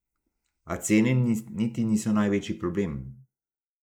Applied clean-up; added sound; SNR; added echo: neural mask model Resemble Enhance denoiser.